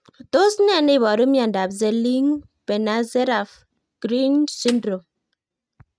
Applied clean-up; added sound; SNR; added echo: neural mask model RNNoise.